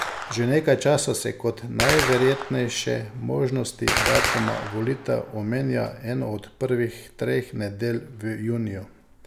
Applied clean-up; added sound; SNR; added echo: none; Gunshot, gunfire; 6 dB; none.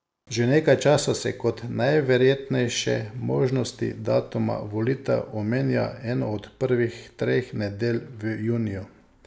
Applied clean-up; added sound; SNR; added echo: none; none; none; none.